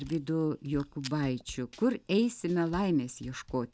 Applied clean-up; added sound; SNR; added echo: none; Packing tape, duct tape / Tearing + Drum / Drum kit; 20 dB; none.